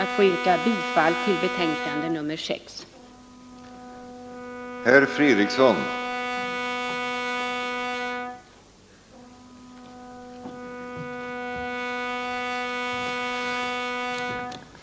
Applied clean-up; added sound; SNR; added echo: none; Brass instrument; 3 dB; none.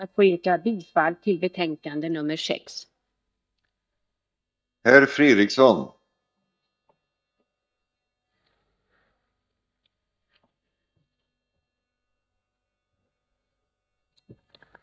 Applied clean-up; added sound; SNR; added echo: neural mask model DeepFilterNet 3.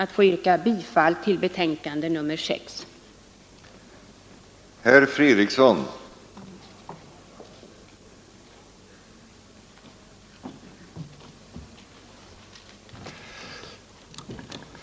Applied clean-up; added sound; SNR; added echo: none; none; none; none.